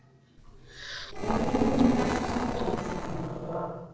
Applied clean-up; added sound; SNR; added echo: neural separator model SepFormer DNS4.